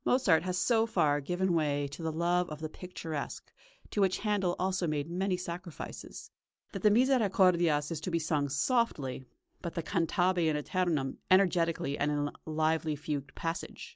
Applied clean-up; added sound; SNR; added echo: none; none; none; none.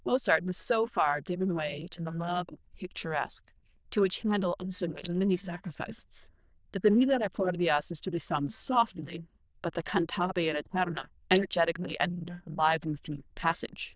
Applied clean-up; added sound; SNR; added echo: neural diffusion model UNIVERSE++.